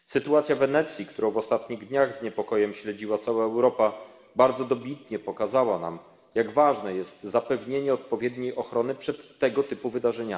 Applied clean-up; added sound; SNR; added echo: none; none; none; reverberation time 1.3 s.